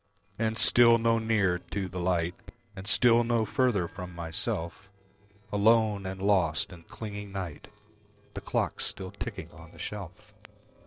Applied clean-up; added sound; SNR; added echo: neural separator model SepFormer DNS4.